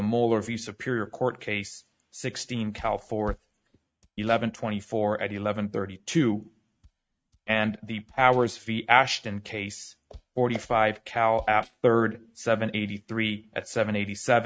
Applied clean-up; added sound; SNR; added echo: neural mask model RNNoise.